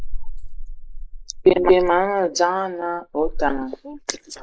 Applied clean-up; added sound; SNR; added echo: neural mask model Resemble Enhance denoiser.